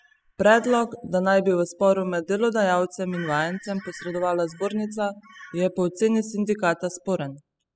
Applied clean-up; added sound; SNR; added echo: classical method spectral subtraction.